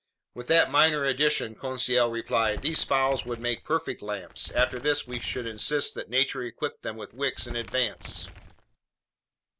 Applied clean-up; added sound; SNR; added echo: none; Crumpling, crinkling; 14 dB; none.